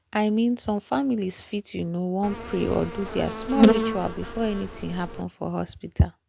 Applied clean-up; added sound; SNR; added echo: none; Insect; -1 dB; none.